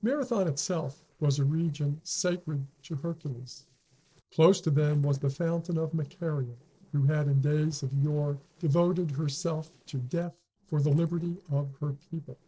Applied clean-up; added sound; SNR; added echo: neural separator model SepFormer DNS4.